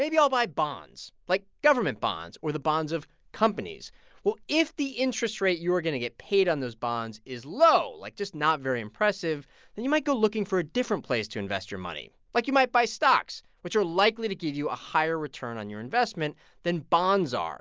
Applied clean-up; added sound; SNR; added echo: none; none; none; none.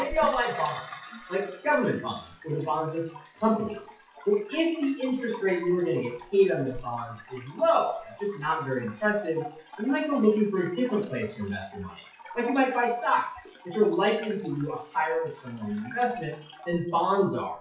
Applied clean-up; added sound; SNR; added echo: classical method WPE with log-MMSE.